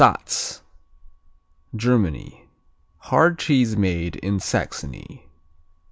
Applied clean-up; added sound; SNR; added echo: none; none; none; none.